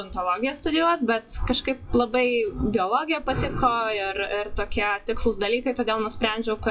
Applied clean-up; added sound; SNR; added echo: classical method WPE with log-MMSE.